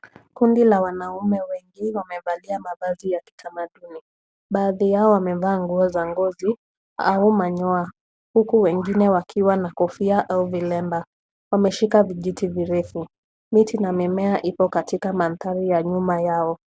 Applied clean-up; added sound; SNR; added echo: none; none; none; none.